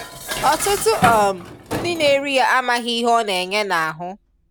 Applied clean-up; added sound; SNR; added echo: none; Dishes, pots, and pans; 10 dB; none.